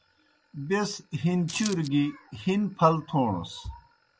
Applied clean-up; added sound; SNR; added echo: none; Coin (dropping); 9 dB; none.